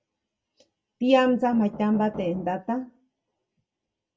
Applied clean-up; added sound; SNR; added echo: none; Knock; 15 dB; reverberation time 0.1 s.